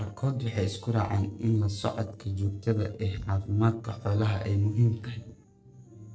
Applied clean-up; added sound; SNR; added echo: neural separator model SepFormer DNS4.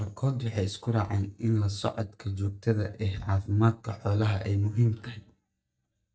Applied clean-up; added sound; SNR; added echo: neural mask model DeepFilterNet 3.